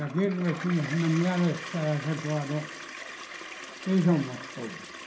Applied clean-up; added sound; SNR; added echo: none; Toilet flush; 11 dB; reverberation time 0.3 s.